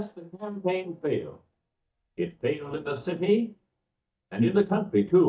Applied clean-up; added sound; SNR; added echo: neural mask model DeepFilterNet 3.